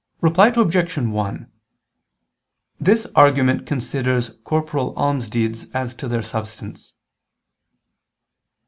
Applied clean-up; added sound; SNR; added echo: none; none; none; none.